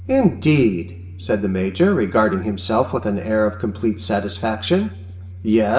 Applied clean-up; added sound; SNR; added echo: none; Domestic sounds, home sounds; 15 dB; reverberation time 1.6 s.